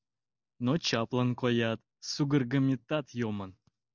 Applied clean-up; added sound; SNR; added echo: none; none; none; none.